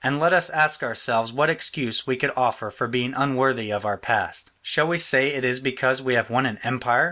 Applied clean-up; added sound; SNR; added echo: none; none; none; none.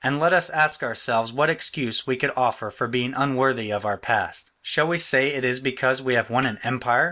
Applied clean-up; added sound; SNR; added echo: neural mask model Resemble Enhance denoiser.